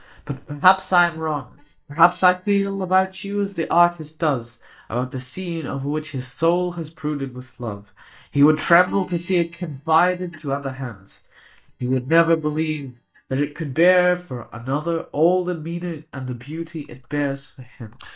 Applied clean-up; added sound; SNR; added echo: neural mask model DeepFilterNet 3.